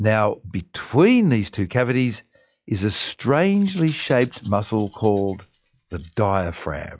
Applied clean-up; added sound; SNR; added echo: classical method log-MMSE.